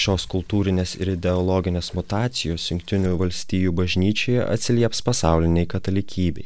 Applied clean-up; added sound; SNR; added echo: none; Mechanisms / Bicycle; 10 dB; none.